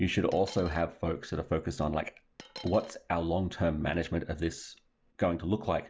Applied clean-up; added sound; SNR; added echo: none; Coin (dropping); 16 dB; none.